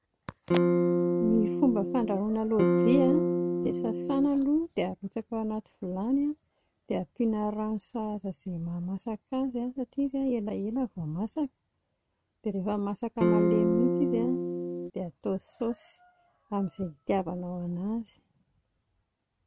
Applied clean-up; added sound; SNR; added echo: none; Electric guitar / Strum; -4 dB; none.